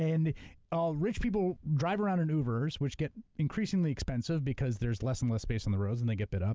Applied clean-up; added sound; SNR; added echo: none; none; none; none.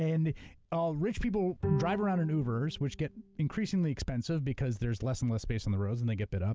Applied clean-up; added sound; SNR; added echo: none; Bowed string instrument; 11 dB; none.